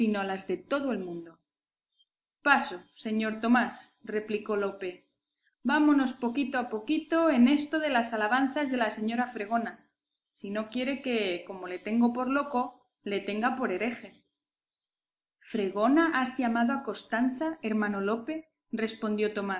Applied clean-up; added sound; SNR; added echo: none; none; none; none.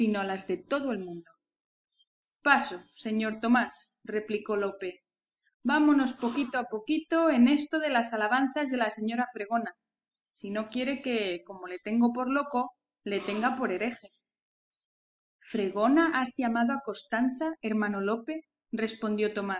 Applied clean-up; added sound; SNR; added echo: classical method spectral subtraction.